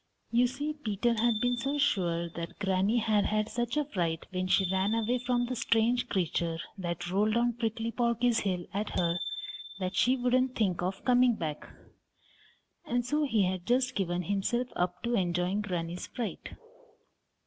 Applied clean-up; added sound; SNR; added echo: none; Bicycle bell; 13 dB; none.